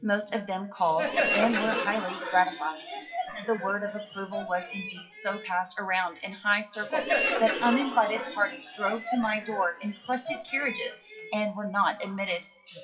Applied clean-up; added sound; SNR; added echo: classical method WPE with log-MMSE.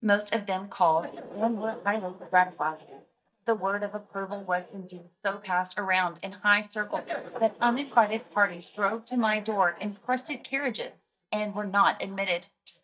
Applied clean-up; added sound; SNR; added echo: neural mask model DeepFilterNet 3.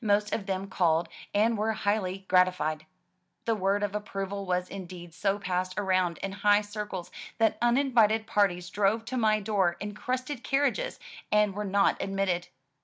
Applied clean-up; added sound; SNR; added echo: none; none; none; none.